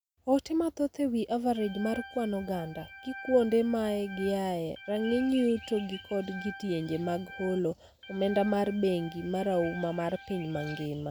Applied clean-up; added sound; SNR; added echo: none; Organ; 16 dB; none.